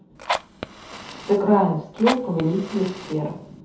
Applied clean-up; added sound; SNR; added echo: none; Fire; 9 dB; reverberation time 0.5 s.